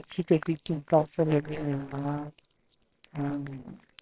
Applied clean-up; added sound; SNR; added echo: neural separator model SepFormer WHAMR!.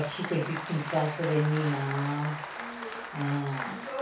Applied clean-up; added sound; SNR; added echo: none; Applause; 7 dB; reverberation time 0.3 s.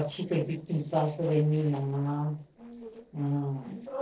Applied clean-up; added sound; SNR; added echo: neural separator model SepFormer DNS4.